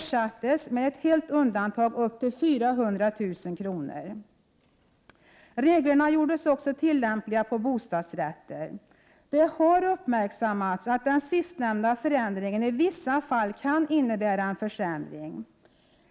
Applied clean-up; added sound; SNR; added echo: none; none; none; none.